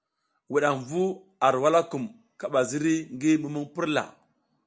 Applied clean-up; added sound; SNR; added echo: none; none; none; none.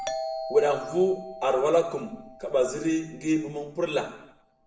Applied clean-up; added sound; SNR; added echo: none; Doorbell; 12 dB; reverberation time 0.7 s.